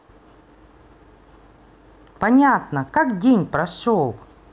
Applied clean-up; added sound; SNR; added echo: none; none; none; none.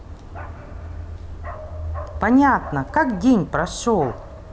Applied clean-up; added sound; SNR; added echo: none; Bark; 11 dB; none.